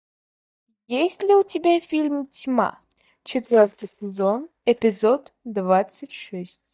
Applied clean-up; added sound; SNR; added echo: neural mask model DeepFilterNet 3.